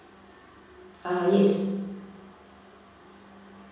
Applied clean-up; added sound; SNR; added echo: none; none; none; reverberation time 1.3 s.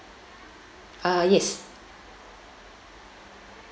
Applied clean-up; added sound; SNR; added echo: none; none; none; none.